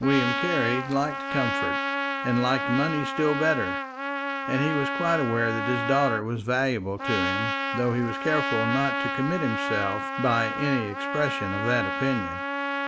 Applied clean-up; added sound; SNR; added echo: none; Trumpet; 2 dB; none.